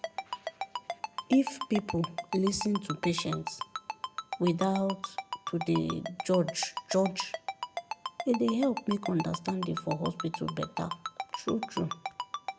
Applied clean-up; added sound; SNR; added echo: none; Ringtone; 7 dB; none.